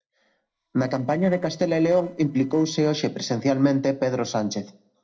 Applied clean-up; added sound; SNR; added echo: neural separator model SepFormer DNS4.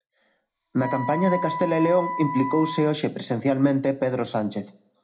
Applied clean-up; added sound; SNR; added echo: none; Wind instrument, woodwind instrument; 7 dB; reverberation time 0.2 s.